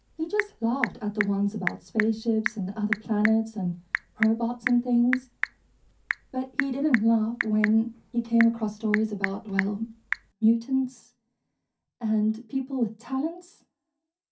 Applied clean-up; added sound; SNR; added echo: none; Telephone / Typing; 9 dB; reverberation time 0.3 s.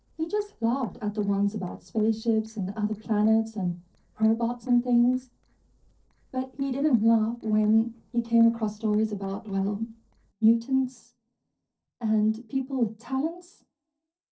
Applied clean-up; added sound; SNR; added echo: neural separator model SepFormer DNS4.